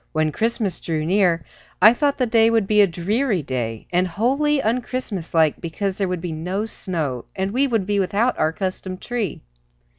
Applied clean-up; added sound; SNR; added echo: none; none; none; none.